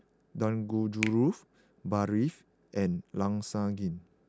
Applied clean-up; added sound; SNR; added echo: none; Finger snapping; 14 dB; none.